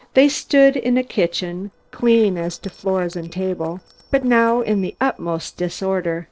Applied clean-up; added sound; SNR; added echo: neural separator model SepFormer DNS4.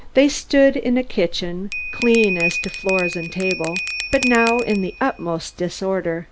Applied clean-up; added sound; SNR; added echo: none; Bell; 7 dB; none.